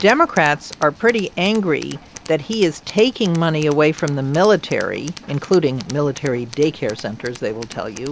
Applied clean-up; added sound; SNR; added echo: none; Tools; 19 dB; none.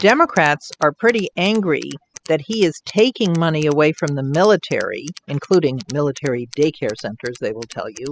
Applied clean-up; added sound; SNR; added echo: classical method spectral subtraction.